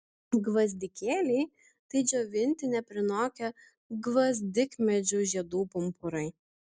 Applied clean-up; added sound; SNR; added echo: none; none; none; none.